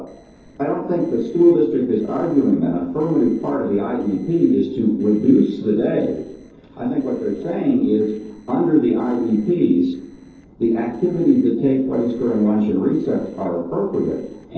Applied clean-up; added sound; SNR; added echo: neural separator model SepFormer DNS4.